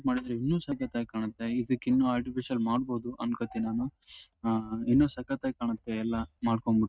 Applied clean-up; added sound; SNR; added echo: neural mask model RNNoise.